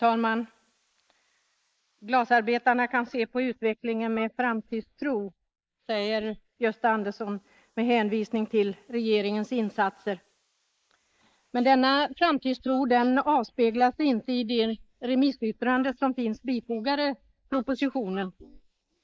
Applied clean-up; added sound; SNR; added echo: neural mask model Resemble Enhance denoiser.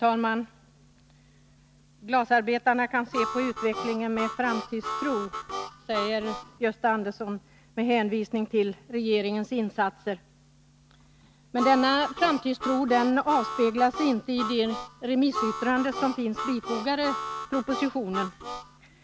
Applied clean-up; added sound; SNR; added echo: none; Harmonica; 7 dB; none.